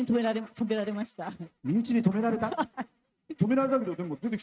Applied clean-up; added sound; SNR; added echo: neural mask model RNNoise.